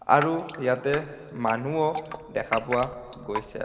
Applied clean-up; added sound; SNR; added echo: none; Drip; 11 dB; reverberation time 2.5 s.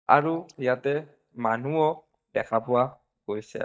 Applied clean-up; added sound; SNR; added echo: neural mask model DeepFilterNet 3.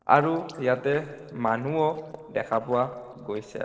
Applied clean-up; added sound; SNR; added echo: neural separator model SepFormer DNS4.